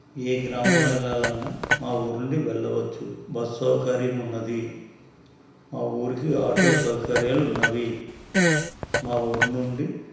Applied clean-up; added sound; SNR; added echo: none; Fart; -1 dB; reverberation time 1.0 s.